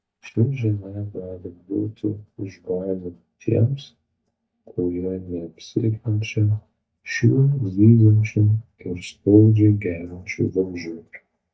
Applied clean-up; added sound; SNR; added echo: neural mask model DeepFilterNet 3.